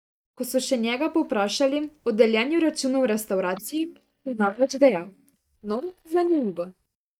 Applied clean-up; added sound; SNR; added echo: neural mask model DeepFilterNet 3.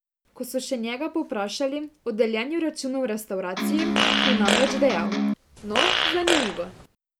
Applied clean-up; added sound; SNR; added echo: none; Electric guitar + Fart; -4 dB; none.